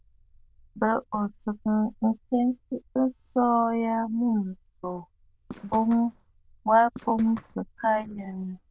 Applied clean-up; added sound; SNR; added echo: neural diffusion model UNIVERSE++.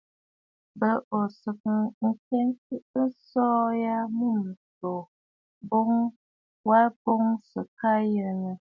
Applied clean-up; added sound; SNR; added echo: none; none; none; none.